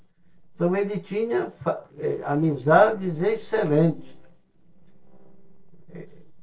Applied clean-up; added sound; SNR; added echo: neural separator model SepFormer DNS4.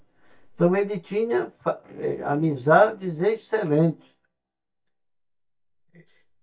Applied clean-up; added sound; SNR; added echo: neural mask model DeepFilterNet 3.